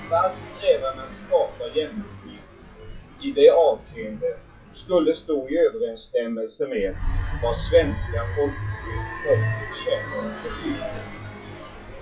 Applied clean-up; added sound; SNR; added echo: classical method WPE with log-MMSE.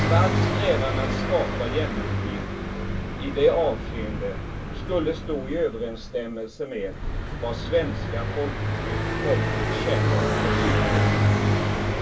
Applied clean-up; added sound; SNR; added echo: none; Car passing by; -4 dB; reverberation time 0.1 s.